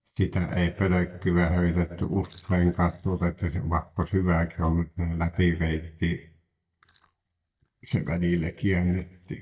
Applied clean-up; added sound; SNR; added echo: neural mask model DeepFilterNet 3.